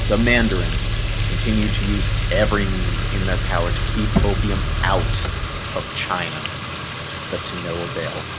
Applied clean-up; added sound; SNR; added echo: none; Motor vehicle (road) + Fill (with liquid) / Trickle, dribble / Sink (filling or washing); -4 dB; none.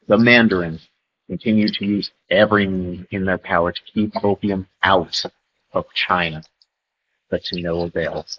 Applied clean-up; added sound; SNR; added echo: neural mask model Resemble Enhance denoiser.